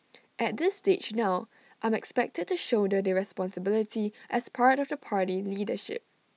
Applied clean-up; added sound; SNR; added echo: none; none; none; none.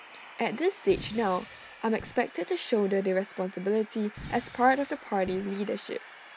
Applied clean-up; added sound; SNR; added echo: none; Fire + Train; 17 dB; none.